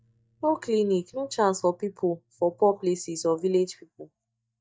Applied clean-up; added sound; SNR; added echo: neural mask model DeepFilterNet 3.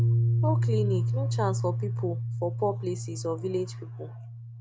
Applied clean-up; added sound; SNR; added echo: none; Piano; -5 dB; none.